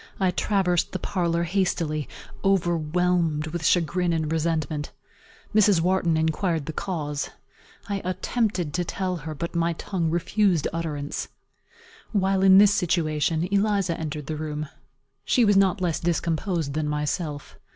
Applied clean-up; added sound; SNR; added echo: none; none; none; none.